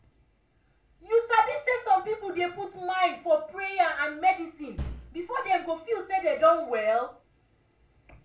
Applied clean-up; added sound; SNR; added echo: none; Bass drum; 11 dB; reverberation time 0.3 s.